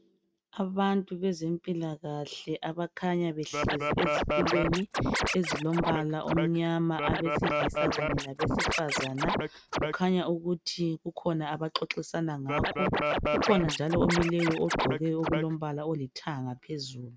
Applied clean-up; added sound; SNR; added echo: neural mask model RNNoise.